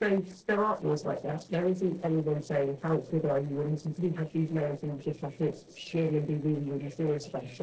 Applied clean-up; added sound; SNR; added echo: neural separator model SepFormer DNS4.